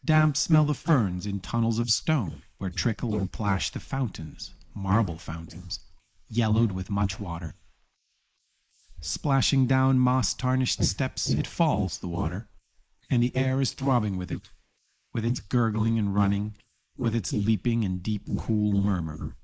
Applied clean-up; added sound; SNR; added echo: neural mask model Resemble Enhance denoiser.